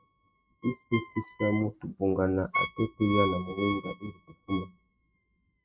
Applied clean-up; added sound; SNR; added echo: neural mask model RNNoise.